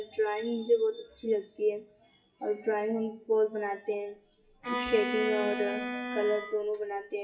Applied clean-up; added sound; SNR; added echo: classical method WPE with log-MMSE.